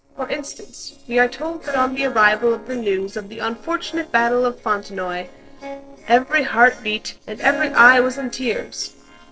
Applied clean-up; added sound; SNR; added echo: neural separator model SepFormer DNS4.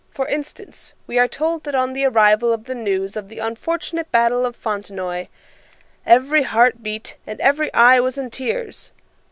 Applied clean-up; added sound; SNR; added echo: none; none; none; none.